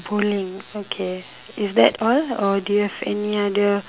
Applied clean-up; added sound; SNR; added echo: none; none; none; none.